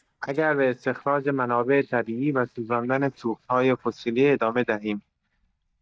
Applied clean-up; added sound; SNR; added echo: neural mask model DeepFilterNet 3.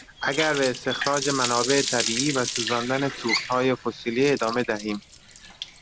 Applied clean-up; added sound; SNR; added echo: none; Water tap, faucet; 6 dB; none.